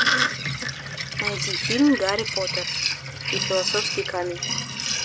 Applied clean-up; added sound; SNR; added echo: none; Sink (filling or washing); -1 dB; none.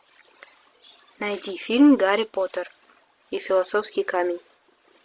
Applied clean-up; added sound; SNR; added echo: none; none; none; none.